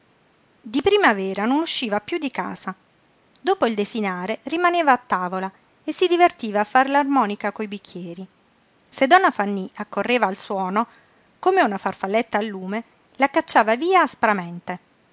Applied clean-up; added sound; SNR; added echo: none; none; none; none.